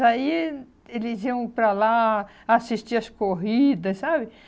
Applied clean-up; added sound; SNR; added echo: none; none; none; none.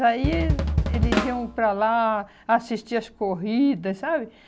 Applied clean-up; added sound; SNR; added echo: none; Drum kit; 1 dB; none.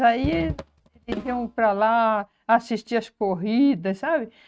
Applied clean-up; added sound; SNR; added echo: neural mask model RNNoise.